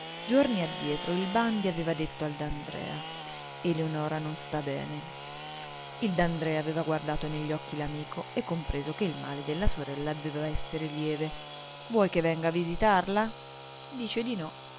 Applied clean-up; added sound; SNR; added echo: none; Sawing / Engine; 11 dB; none.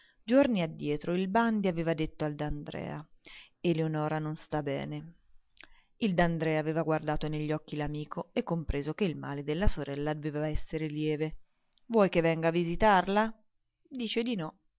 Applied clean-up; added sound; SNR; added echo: none; none; none; none.